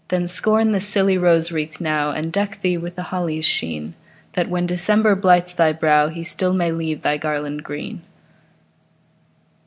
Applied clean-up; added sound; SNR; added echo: none; none; none; none.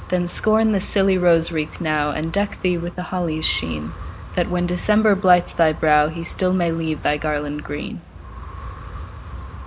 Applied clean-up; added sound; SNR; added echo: none; Wind; 13 dB; none.